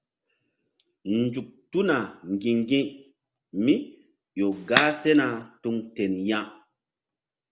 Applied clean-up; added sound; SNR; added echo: none; Crack; 2 dB; none.